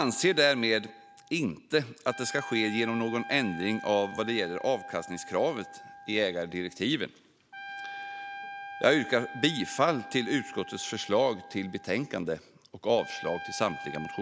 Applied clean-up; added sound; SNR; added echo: none; Trumpet; 14 dB; none.